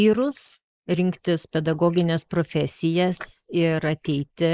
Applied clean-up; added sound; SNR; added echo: neural mask model Resemble Enhance denoiser.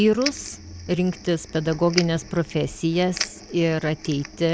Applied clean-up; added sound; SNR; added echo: none; Crackle; 12 dB; none.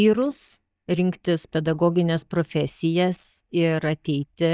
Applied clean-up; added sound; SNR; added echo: neural mask model DeepFilterNet 3.